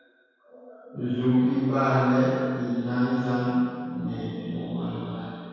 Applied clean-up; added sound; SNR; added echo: none; none; none; reverberation time 2.0 s.